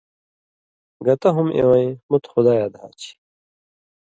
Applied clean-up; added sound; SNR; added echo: none; none; none; none.